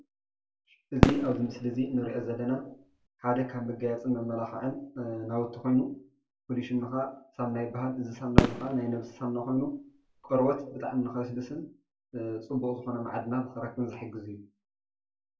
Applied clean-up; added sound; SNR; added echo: none; Fireworks; -3 dB; reverberation time 0.3 s.